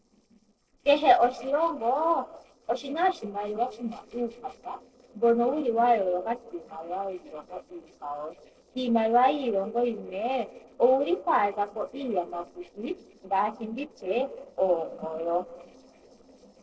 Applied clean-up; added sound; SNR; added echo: neural separator model SepFormer DNS4.